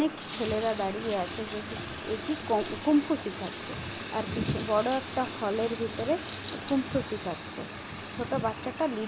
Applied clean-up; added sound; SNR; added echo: none; Bathtub (filling or washing) / Water tap, faucet; 12 dB; none.